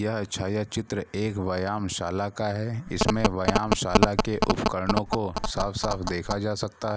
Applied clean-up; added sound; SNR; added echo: none; Telephone; -2 dB; none.